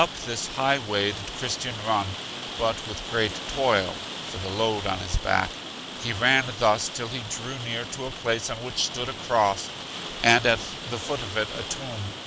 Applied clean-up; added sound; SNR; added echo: none; Rain; 9 dB; none.